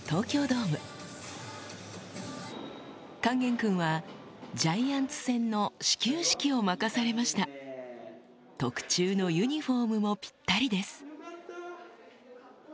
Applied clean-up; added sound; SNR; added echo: none; none; none; none.